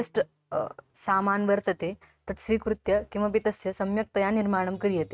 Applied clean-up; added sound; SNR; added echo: neural mask model RNNoise.